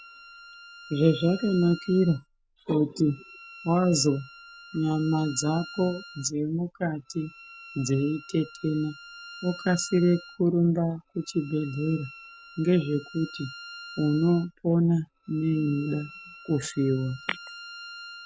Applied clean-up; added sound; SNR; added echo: none; Bowed string instrument; 19 dB; none.